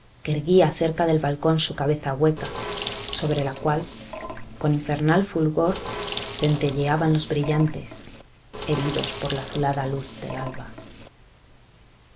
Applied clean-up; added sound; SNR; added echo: none; Sink (filling or washing); 7 dB; none.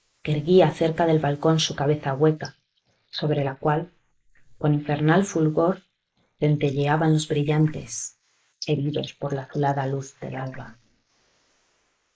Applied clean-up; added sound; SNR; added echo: neural mask model Resemble Enhance denoiser.